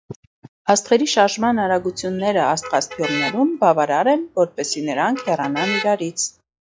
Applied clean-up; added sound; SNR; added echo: classical method log-MMSE.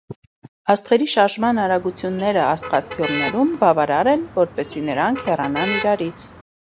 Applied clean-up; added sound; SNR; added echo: none; Motor vehicle (road); 12 dB; none.